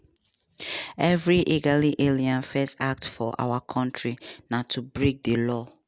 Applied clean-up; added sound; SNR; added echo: none; none; none; none.